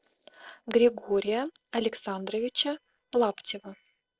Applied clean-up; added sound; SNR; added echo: neural separator model SepFormer DNS4.